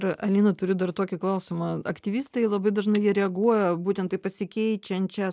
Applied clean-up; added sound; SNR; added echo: neural mask model DeepFilterNet 3.